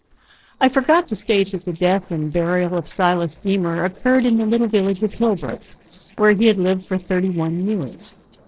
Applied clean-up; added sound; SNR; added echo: neural separator model SepFormer DNS4.